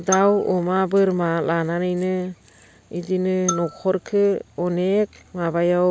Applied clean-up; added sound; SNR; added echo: none; Marimba, xylophone; 14 dB; none.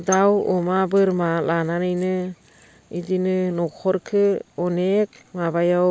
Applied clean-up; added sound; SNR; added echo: neural mask model Resemble Enhance denoiser.